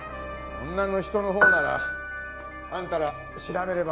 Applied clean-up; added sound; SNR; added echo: none; Piano; -3 dB; none.